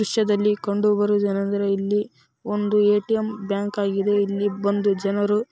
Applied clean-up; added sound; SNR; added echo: none; none; none; none.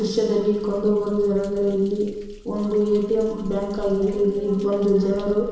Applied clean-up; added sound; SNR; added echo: none; Thunder; 18 dB; reverberation time 1.0 s.